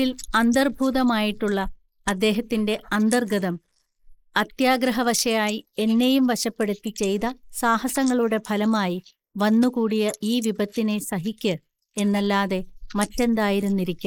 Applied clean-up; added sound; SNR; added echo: neural mask model Resemble Enhance denoiser.